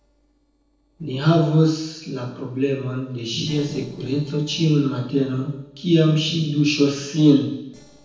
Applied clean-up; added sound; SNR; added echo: neural separator model SepFormer DNS4.